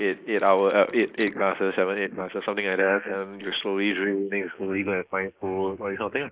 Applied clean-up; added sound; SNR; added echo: neural mask model Resemble Enhance denoiser.